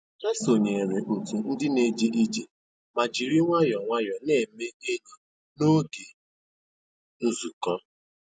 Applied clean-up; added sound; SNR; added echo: none; none; none; none.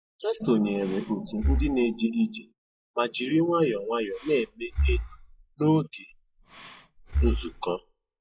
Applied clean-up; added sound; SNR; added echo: classical method log-MMSE.